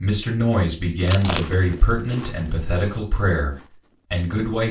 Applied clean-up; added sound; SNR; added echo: none; Chewing, mastication; 13 dB; reverberation time 0.3 s.